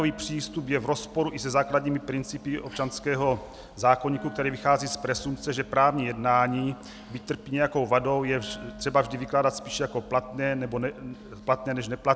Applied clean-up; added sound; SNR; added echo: none; Wind instrument, woodwind instrument; 19 dB; none.